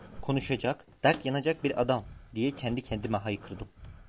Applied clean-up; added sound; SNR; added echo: none; Breathing; 18 dB; none.